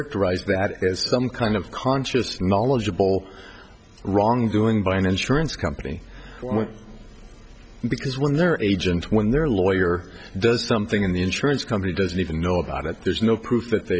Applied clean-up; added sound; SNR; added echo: none; none; none; none.